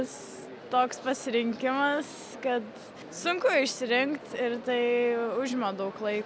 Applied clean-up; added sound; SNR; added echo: none; none; none; none.